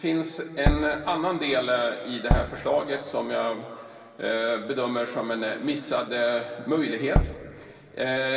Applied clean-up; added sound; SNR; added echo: none; Tap / Bass drum; 0 dB; reverberation time 2.6 s.